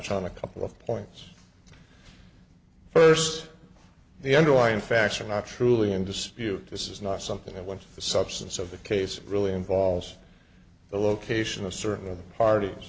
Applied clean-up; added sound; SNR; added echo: none; none; none; none.